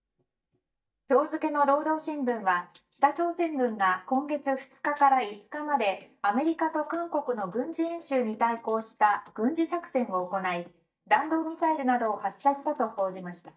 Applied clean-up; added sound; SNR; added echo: neural mask model DeepFilterNet 3.